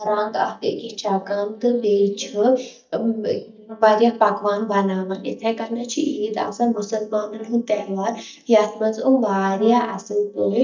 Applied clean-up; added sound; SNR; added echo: neural mask model DeepFilterNet 3.